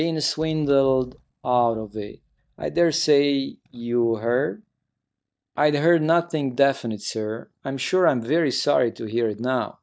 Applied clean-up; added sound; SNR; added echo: neural mask model DeepFilterNet 3.